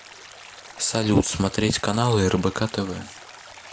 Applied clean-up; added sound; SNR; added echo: none; Stream; 19 dB; none.